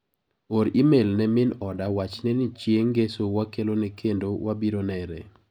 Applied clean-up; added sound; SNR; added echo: none; none; none; none.